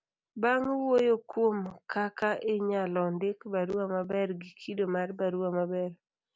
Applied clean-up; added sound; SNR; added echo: none; none; none; none.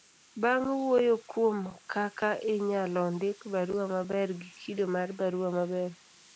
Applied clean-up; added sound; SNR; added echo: neural mask model Resemble Enhance denoiser.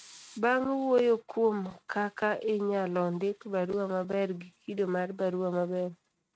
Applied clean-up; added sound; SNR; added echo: neural mask model RNNoise.